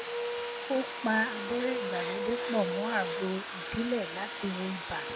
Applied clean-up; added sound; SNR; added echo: none; Domestic sounds, home sounds; 2 dB; none.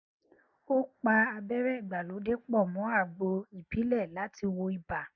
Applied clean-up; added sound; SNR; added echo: none; none; none; none.